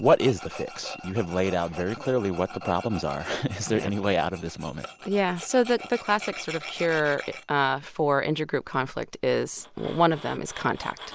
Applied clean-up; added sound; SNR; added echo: none; Tools; 16 dB; none.